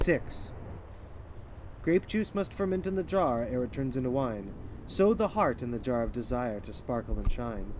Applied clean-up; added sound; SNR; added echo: none; Bird vocalization, bird call, bird song; 7 dB; none.